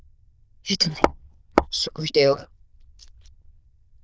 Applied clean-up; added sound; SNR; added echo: neural diffusion model UNIVERSE++.